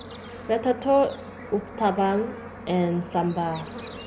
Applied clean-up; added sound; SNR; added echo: none; Bird / Insect / Frog; 14 dB; none.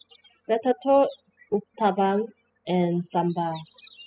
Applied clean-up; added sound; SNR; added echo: classical method spectral subtraction.